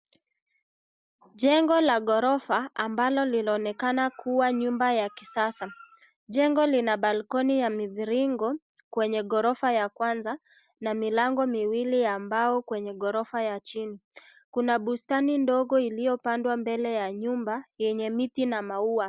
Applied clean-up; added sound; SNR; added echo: none; none; none; none.